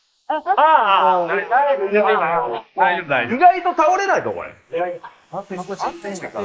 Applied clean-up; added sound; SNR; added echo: neural mask model Resemble Enhance denoiser.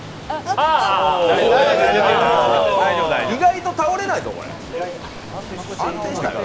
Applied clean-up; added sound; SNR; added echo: none; Stream; 17 dB; none.